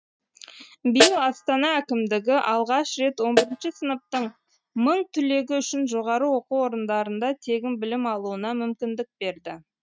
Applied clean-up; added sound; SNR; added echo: neural mask model RNNoise.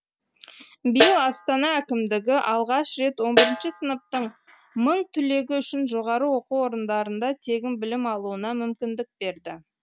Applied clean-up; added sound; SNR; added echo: none; Snare drum; 1 dB; none.